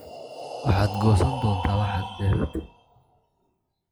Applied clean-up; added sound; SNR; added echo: classical method log-MMSE.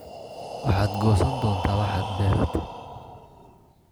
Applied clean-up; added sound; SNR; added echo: none; Breathing; 9 dB; none.